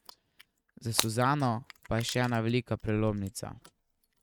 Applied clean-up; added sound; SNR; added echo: neural mask model RNNoise.